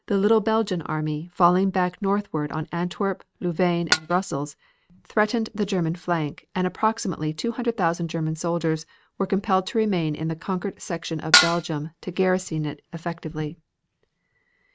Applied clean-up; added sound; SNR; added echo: neural mask model RNNoise.